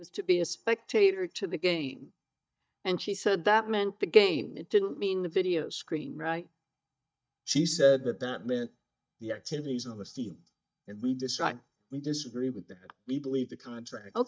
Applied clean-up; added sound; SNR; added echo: neural mask model DeepFilterNet 3.